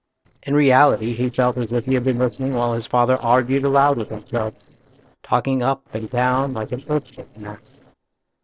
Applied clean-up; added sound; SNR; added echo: neural separator model SepFormer DNS4.